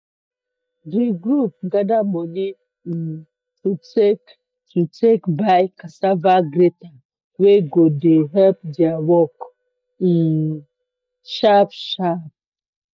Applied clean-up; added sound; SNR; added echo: neural mask model DeepFilterNet 3.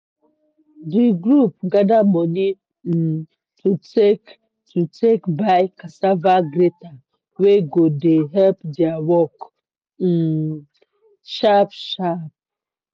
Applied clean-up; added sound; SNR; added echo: none; none; none; none.